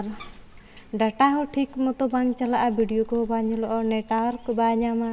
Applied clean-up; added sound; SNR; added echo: none; Bathtub (filling or washing); 19 dB; reverberation time 1.2 s.